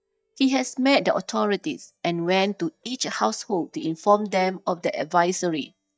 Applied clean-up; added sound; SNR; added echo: neural mask model DeepFilterNet 3.